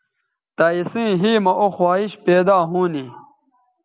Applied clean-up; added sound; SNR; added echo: none; none; none; none.